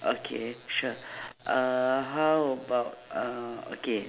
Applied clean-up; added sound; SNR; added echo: none; none; none; none.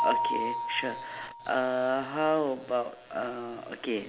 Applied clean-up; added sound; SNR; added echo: none; Mallet percussion; 5 dB; none.